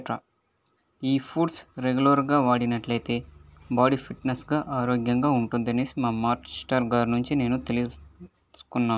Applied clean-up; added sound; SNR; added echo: none; none; none; none.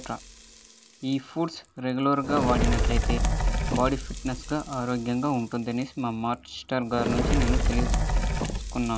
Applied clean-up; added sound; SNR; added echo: none; Fire; -1 dB; none.